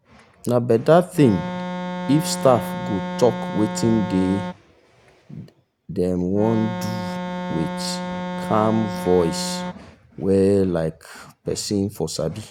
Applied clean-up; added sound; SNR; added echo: none; Organ; 6 dB; none.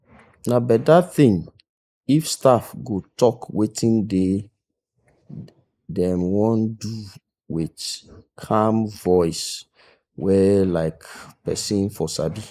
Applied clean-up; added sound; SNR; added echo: neural mask model Resemble Enhance denoiser.